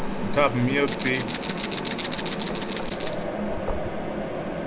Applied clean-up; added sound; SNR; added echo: none; Rattle (instrument) + Mechanisms; -2 dB; none.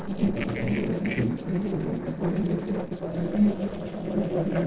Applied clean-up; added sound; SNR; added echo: neural separator model SepFormer DNS4.